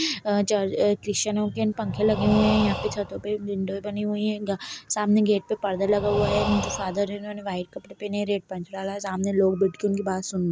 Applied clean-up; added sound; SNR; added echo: none; Breathing; 7 dB; none.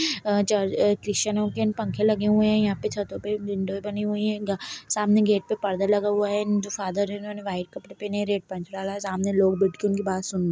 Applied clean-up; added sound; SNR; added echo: none; none; none; none.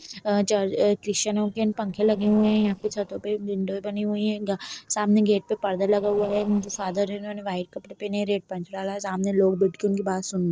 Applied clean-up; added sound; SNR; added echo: neural separator model SepFormer DNS4.